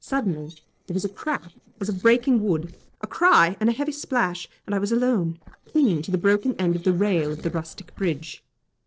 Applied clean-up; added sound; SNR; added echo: neural separator model SepFormer DNS4.